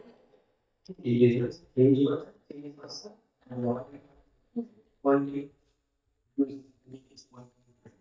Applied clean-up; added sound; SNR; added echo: neural mask model DeepFilterNet 3.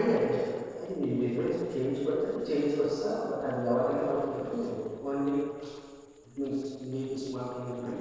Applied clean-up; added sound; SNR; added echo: neural separator model SepFormer DNS4.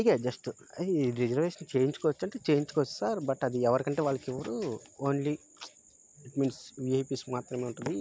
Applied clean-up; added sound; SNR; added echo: none; none; none; none.